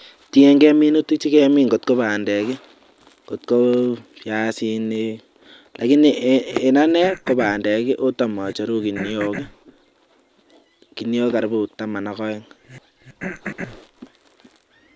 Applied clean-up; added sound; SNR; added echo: none; Cough; 16 dB; none.